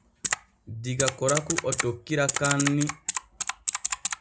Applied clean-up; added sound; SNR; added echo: none; Typing; 2 dB; none.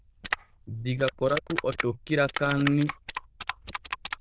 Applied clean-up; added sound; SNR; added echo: neural diffusion model UNIVERSE++.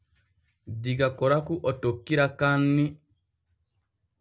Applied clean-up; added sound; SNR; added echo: none; none; none; none.